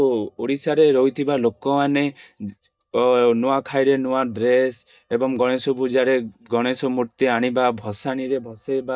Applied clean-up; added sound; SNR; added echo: neural mask model DeepFilterNet 3.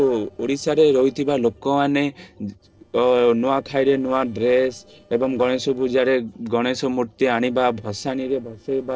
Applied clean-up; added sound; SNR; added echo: neural separator model SepFormer DNS4.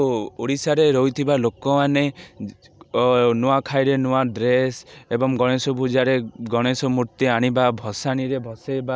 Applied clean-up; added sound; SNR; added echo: none; none; none; none.